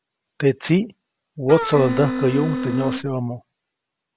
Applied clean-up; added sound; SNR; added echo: none; Wind instrument, woodwind instrument; 3 dB; none.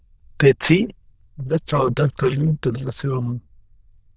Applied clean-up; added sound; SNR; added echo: neural diffusion model UNIVERSE++.